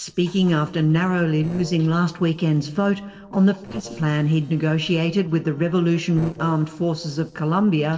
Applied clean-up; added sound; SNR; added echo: neural separator model SepFormer DNS4.